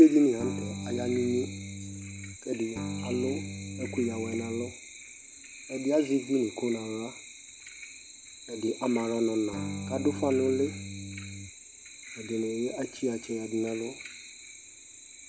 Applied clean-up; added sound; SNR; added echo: none; Electric guitar / Strum; 7 dB; none.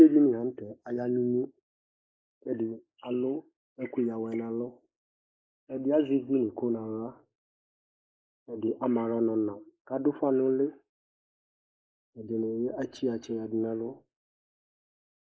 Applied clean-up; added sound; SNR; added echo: neural mask model Resemble Enhance denoiser.